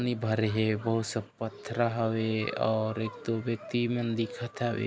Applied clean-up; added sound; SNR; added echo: none; none; none; none.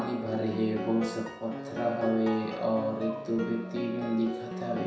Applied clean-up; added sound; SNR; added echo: none; Piano; 8 dB; reverberation time 0.7 s.